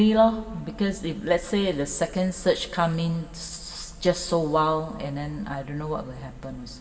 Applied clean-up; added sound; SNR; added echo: none; none; none; reverberation time 1.5 s.